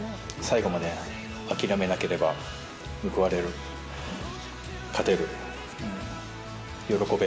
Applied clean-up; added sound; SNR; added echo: none; none; none; none.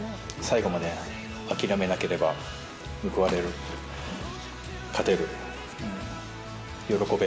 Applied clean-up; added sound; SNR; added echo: none; Liquid; 15 dB; none.